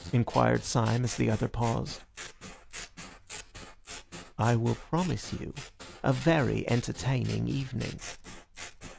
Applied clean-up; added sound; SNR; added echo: none; Scissors; 15 dB; none.